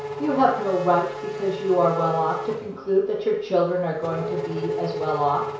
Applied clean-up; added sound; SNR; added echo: none; Race car, auto racing / Accelerating, revving, vroom; 9 dB; reverberation time 0.6 s.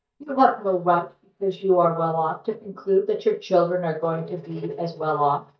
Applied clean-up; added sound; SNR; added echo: neural mask model DeepFilterNet 3.